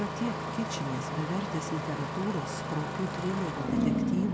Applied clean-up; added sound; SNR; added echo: none; Engine starting; -2 dB; none.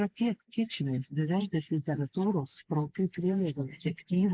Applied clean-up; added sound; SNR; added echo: neural mask model Resemble Enhance denoiser.